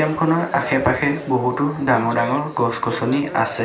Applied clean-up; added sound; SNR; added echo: none; Chatter; 12 dB; reverberation time 0.4 s.